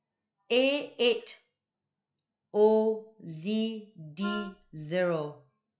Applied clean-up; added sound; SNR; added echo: classical method log-MMSE.